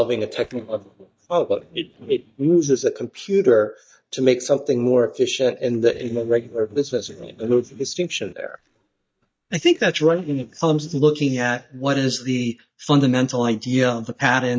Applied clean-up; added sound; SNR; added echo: neural mask model DeepFilterNet 3.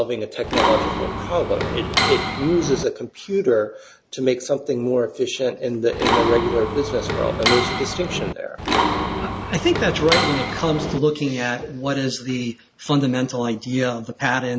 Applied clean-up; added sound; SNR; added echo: none; Mechanisms; 1 dB; none.